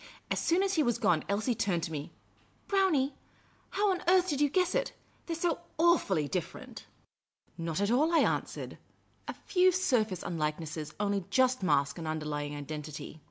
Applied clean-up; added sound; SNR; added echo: none; none; none; none.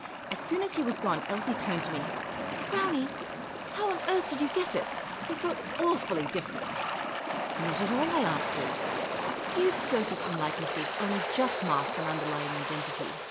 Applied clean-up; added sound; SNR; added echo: none; Waves, surf; 1 dB; none.